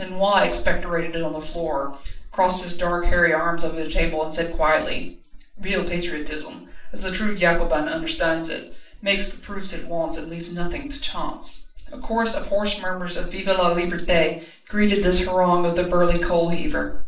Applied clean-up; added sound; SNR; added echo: none; none; none; reverberation time 0.4 s.